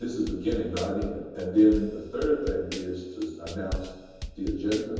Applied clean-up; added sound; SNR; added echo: none; Drum / Drum kit; 10 dB; reverberation time 1.1 s.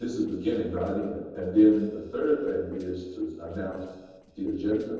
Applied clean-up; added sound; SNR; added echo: neural separator model SepFormer DNS4.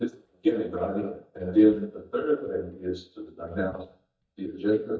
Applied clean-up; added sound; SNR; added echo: neural mask model DeepFilterNet 3.